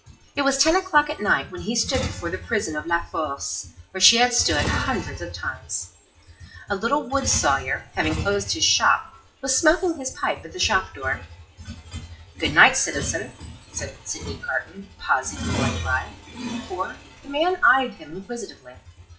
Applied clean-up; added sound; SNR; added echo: classical method WPE with log-MMSE.